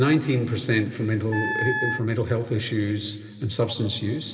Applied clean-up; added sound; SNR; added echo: none; Wind instrument, woodwind instrument; 4 dB; reverberation time 2.4 s.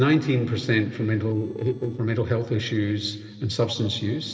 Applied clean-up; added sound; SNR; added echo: neural separator model SepFormer DNS4.